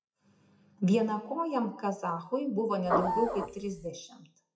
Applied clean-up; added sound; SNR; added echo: classical method WPE with log-MMSE.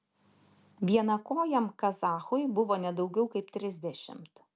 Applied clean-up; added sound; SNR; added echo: none; none; none; none.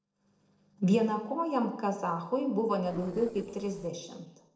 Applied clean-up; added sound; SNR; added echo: neural separator model SepFormer DNS4.